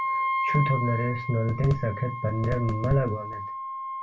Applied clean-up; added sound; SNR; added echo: none; Wind instrument, woodwind instrument; 5 dB; reverberation time 0.2 s.